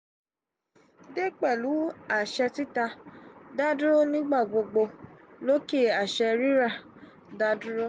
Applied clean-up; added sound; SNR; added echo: none; none; none; none.